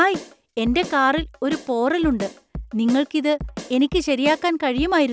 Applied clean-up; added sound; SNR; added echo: none; Drum kit; 14 dB; none.